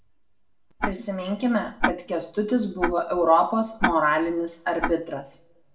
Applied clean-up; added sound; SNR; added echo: none; Tick-tock; 7 dB; reverberation time 0.5 s.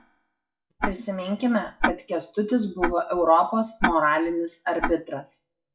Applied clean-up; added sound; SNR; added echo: classical method WPE with log-MMSE.